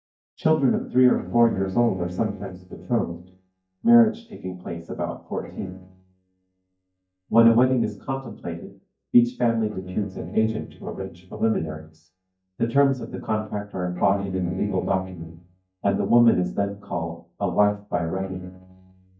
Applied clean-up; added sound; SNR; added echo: neural mask model DeepFilterNet 3.